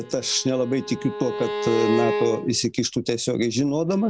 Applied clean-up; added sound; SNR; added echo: none; Bowed string instrument; 6 dB; none.